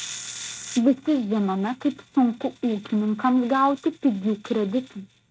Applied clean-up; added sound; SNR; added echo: neural mask model RNNoise.